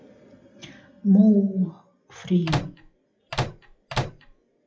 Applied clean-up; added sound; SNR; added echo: classical method WPE with log-MMSE.